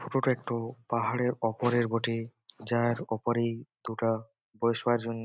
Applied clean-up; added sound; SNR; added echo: none; none; none; none.